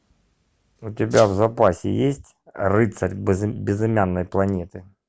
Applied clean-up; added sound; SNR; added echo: none; Rattle (instrument); 17 dB; none.